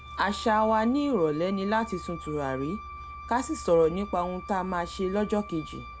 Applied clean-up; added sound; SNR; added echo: none; Wind instrument, woodwind instrument + Truck; 13 dB; none.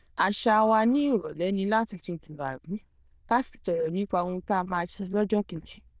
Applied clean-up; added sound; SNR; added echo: neural diffusion model UNIVERSE++.